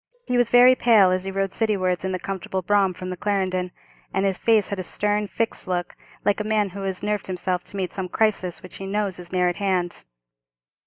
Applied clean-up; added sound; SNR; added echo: neural mask model DeepFilterNet 3.